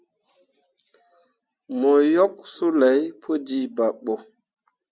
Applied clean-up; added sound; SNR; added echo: none; none; none; none.